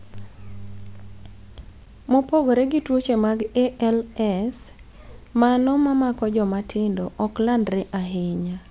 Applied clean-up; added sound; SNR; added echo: none; none; none; none.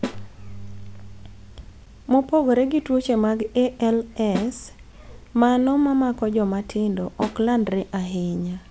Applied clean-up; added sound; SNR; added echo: none; Snare drum; 14 dB; none.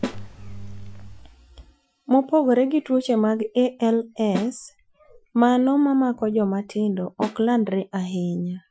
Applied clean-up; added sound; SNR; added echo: classical method Wiener filter.